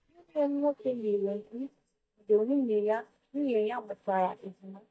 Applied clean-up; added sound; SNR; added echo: neural mask model DeepFilterNet 3.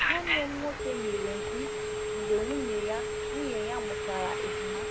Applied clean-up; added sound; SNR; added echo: none; Telephone; -4 dB; none.